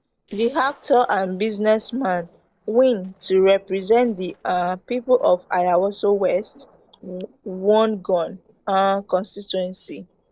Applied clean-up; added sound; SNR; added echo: neural separator model SepFormer DNS4.